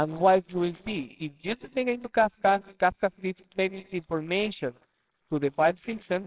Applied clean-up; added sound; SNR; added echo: neural separator model SepFormer WHAMR!.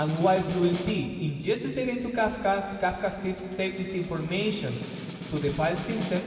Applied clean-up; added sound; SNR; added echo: none; Snare drum; 11 dB; reverberation time 2.5 s.